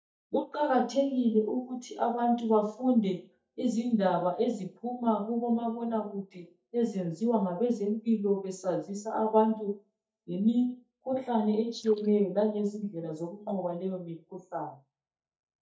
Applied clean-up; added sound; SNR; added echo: neural mask model DeepFilterNet 3.